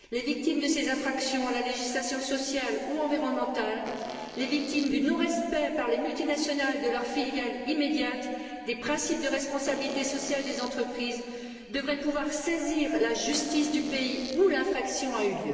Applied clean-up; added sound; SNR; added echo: none; Fart; 11 dB; reverberation time 2.8 s.